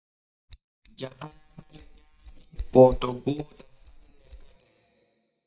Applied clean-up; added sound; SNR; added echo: neural mask model DeepFilterNet 3.